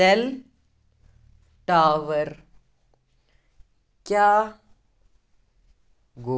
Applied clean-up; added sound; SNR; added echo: none; none; none; none.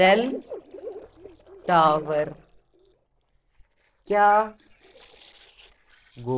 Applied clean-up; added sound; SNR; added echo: neural separator model SepFormer DNS4.